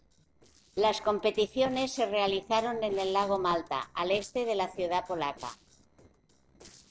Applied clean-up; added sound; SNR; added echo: neural separator model SepFormer DNS4.